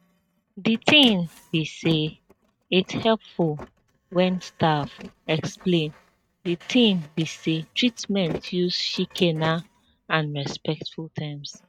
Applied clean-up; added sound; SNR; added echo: neural mask model RNNoise.